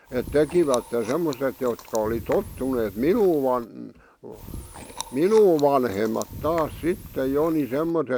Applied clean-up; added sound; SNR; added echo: none; Chewing, mastication; 16 dB; none.